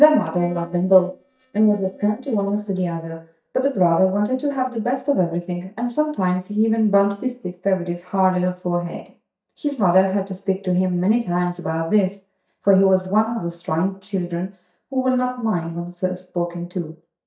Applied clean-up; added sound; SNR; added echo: neural mask model DeepFilterNet 3.